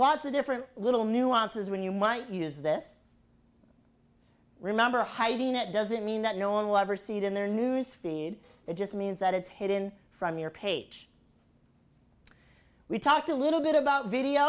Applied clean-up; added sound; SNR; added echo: none; none; none; none.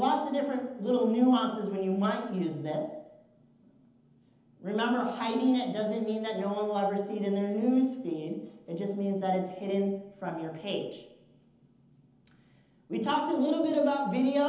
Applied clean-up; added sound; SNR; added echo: none; none; none; reverberation time 0.9 s.